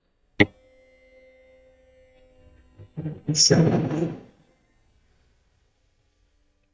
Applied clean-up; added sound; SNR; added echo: neural mask model DeepFilterNet 3.